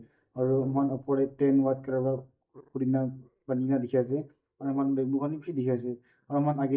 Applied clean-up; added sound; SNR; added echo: neural mask model DeepFilterNet 3.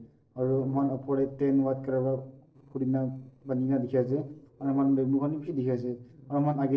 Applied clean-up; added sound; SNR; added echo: neural separator model SepFormer DNS4.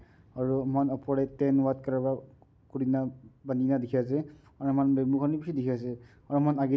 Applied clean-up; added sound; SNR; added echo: none; none; none; none.